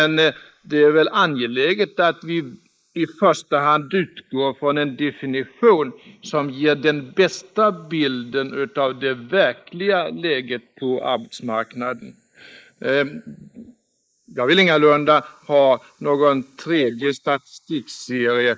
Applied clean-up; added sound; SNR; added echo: neural mask model Resemble Enhance denoiser.